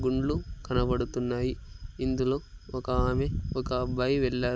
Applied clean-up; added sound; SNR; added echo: none; none; none; none.